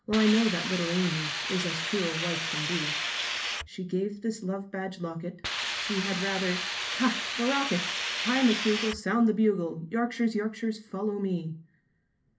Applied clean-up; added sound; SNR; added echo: none; Hiss; 2 dB; reverberation time 0.3 s.